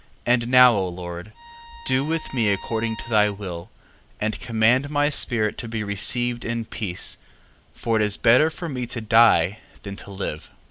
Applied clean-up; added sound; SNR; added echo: none; Bowed string instrument; 18 dB; none.